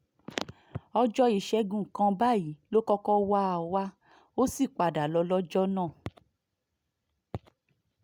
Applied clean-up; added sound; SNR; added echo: none; none; none; none.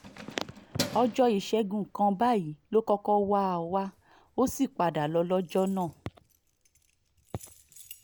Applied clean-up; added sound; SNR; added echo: none; Keys jangling; 16 dB; none.